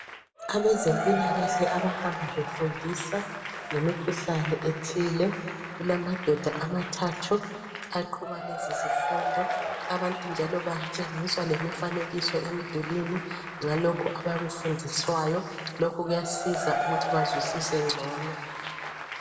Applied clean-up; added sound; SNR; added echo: none; Applause / Crowd / Cheering; 4 dB; reverberation time 2.2 s.